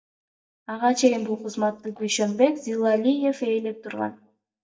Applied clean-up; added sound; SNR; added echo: neural mask model DeepFilterNet 3.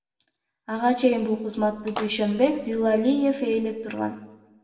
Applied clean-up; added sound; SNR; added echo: none; Splash, splatter; 16 dB; reverberation time 0.9 s.